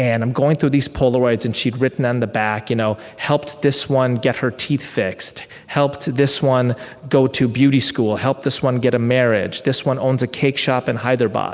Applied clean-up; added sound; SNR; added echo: none; none; none; none.